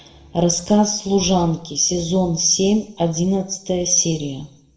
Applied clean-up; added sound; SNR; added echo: none; none; none; reverberation time 0.6 s.